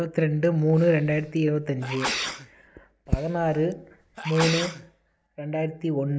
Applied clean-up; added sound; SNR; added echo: none; Sneeze; 10 dB; none.